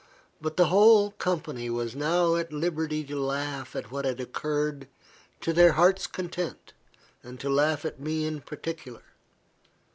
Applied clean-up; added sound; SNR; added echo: none; none; none; none.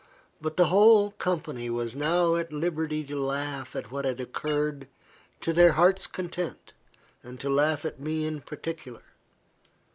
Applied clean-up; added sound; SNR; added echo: none; Meow; 18 dB; none.